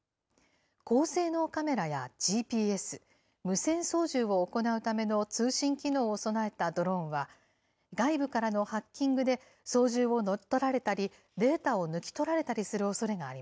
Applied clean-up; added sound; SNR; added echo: none; none; none; none.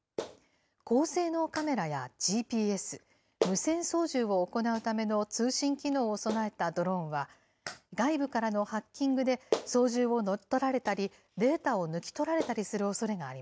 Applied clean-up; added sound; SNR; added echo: none; Clapping; 13 dB; none.